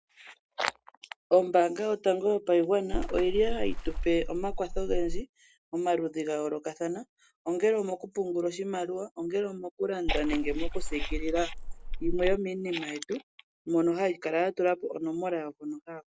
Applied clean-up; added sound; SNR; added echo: none; Water / Splash, splatter; 0 dB; none.